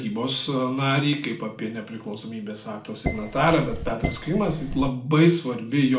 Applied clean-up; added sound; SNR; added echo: none; Dishes, pots, and pans; 7 dB; reverberation time 0.4 s.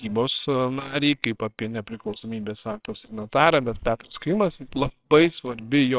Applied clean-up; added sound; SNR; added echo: neural separator model SepFormer WHAMR!.